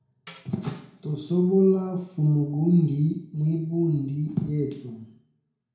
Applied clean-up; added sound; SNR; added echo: none; Tambourine; 10 dB; reverberation time 0.6 s.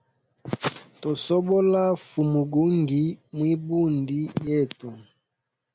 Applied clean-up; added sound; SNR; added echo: none; none; none; none.